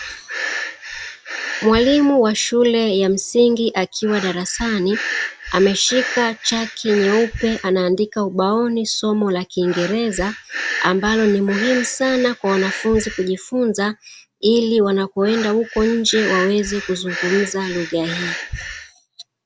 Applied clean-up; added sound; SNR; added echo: none; Breathing; 11 dB; none.